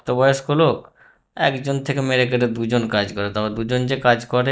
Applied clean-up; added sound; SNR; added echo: neural mask model DeepFilterNet 3.